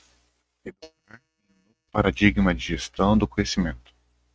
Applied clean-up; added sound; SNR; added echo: neural mask model RNNoise.